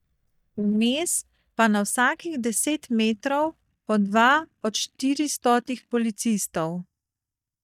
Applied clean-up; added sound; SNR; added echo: neural mask model DeepFilterNet 3.